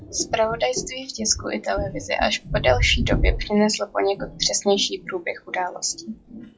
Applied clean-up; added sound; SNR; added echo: classical method WPE with log-MMSE.